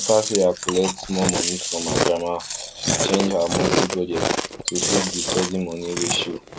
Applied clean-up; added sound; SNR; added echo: none; Chewing, mastication; 0 dB; none.